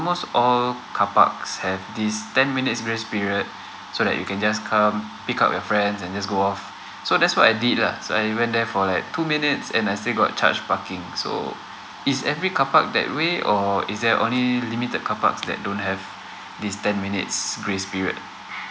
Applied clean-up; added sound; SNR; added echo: none; none; none; none.